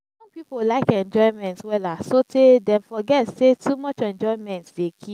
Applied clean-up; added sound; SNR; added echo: none; none; none; none.